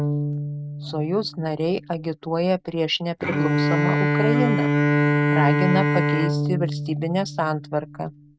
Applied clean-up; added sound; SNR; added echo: neural mask model RNNoise.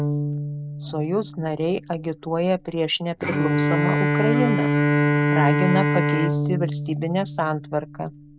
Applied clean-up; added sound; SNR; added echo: none; Bowed string instrument; -2 dB; none.